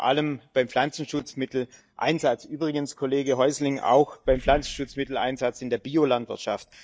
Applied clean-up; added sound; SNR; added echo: neural mask model DeepFilterNet 3.